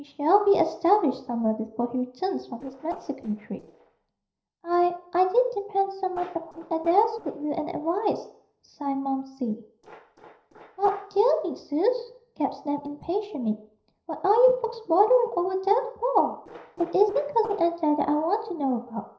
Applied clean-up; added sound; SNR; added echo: neural separator model SepFormer DNS4.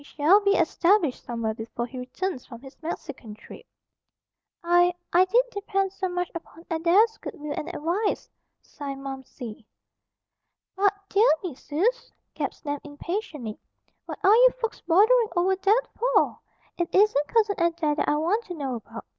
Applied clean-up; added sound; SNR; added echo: none; none; none; none.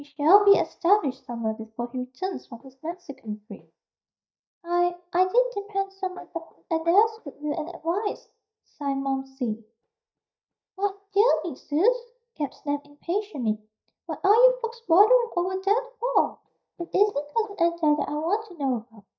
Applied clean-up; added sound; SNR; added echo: neural mask model DeepFilterNet 3.